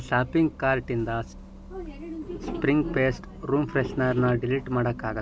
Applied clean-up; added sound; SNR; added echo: none; Bus; 20 dB; none.